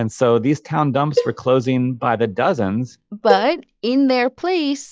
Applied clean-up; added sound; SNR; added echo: classical method log-MMSE.